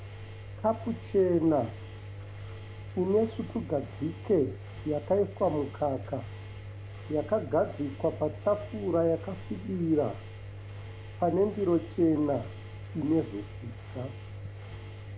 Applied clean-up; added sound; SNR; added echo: none; Engine; 11 dB; none.